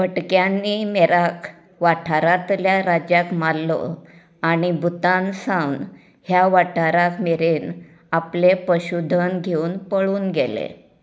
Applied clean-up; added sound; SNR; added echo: none; none; none; none.